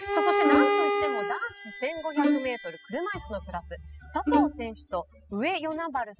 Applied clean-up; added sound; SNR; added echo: classical method spectral subtraction.